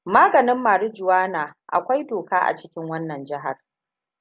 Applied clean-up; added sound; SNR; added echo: none; none; none; none.